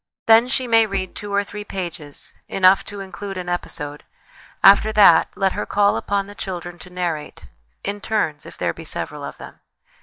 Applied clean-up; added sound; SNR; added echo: neural mask model DeepFilterNet 3.